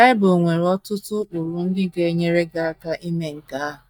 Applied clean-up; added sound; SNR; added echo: neural mask model DeepFilterNet 3.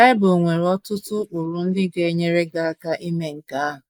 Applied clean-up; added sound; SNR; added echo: neural mask model Resemble Enhance denoiser.